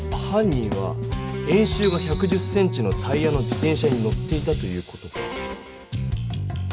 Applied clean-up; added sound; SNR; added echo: none; none; none; none.